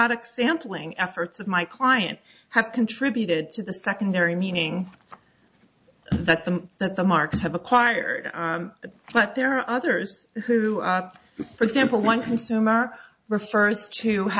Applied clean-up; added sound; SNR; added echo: none; none; none; none.